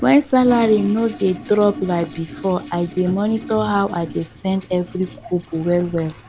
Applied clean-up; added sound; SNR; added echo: none; Toilet flush; 15 dB; none.